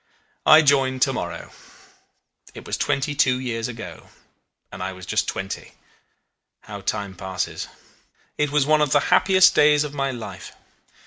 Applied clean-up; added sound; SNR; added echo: none; none; none; none.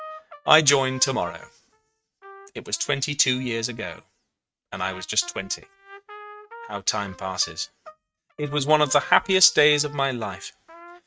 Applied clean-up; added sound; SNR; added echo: neural mask model RNNoise.